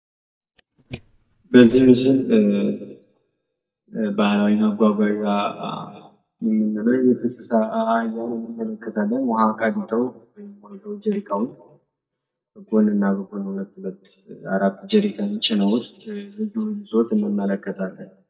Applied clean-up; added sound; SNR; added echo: neural mask model DeepFilterNet 3.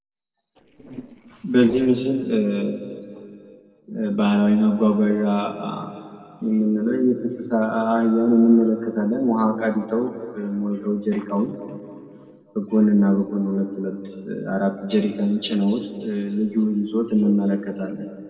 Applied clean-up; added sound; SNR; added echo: neural separator model SepFormer DNS4.